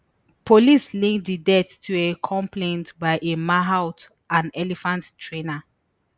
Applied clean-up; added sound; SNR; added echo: none; none; none; none.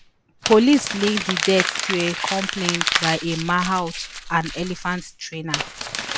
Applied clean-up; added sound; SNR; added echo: none; Crumpling, crinkling; 5 dB; none.